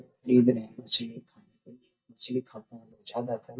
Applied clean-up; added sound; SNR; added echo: neural mask model DeepFilterNet 3.